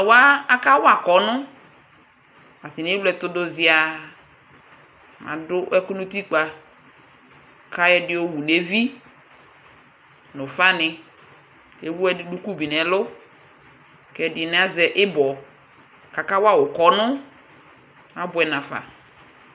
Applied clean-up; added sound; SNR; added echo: none; none; none; none.